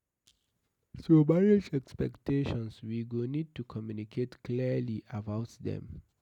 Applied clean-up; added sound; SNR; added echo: none; none; none; none.